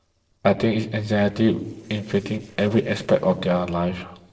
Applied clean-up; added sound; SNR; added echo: neural separator model SepFormer DNS4.